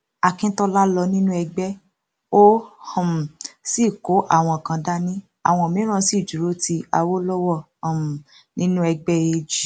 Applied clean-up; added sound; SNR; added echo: none; none; none; none.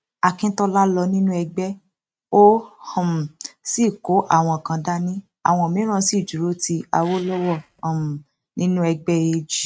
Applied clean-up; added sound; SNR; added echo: neural mask model RNNoise.